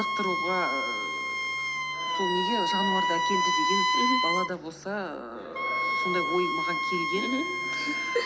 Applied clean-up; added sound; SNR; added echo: none; Wind instrument, woodwind instrument; -4 dB; none.